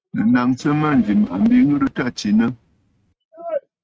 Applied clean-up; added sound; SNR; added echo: neural mask model RNNoise.